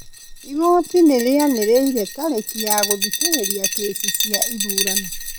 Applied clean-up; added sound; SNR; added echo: none; Glass; 4 dB; none.